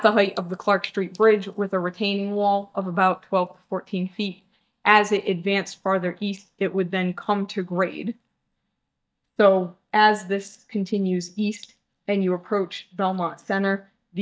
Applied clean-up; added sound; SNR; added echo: neural mask model DeepFilterNet 3.